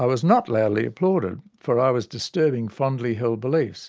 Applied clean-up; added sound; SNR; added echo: none; none; none; none.